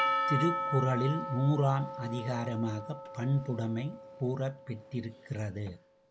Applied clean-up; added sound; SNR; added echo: none; Percussion; 5 dB; none.